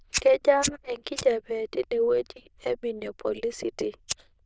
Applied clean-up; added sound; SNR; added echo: neural diffusion model UNIVERSE++.